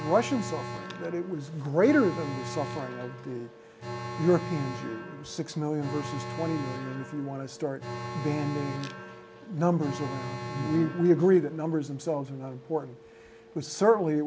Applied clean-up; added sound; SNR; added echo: none; Alarm; 10 dB; none.